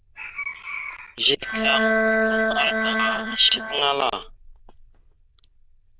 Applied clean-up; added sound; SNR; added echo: neural diffusion model UNIVERSE++.